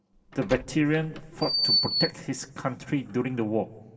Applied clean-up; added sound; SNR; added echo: none; Door; 3 dB; reverberation time 1.2 s.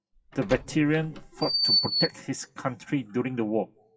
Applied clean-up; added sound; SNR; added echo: classical method WPE with log-MMSE.